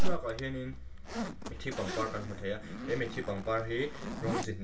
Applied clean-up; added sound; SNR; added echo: none; Zipper (clothing); 10 dB; reverberation time 0.2 s.